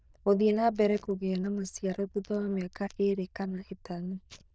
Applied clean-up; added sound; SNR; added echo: neural diffusion model UNIVERSE++.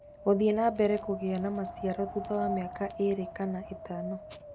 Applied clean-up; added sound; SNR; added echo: none; Wind; 10 dB; none.